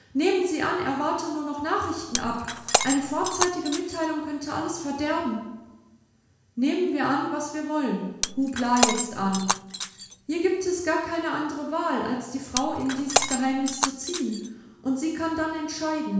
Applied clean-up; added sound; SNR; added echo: none; Shatter; 4 dB; reverberation time 1.1 s.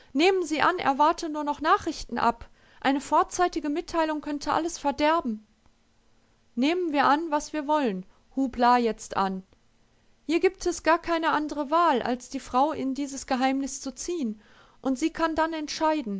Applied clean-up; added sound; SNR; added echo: none; none; none; none.